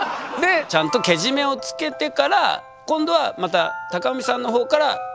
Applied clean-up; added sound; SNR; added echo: none; none; none; none.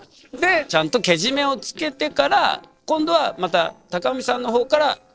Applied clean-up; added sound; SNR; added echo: neural separator model SepFormer DNS4.